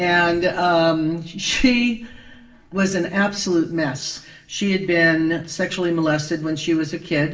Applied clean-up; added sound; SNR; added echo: none; none; none; reverberation time 0.6 s.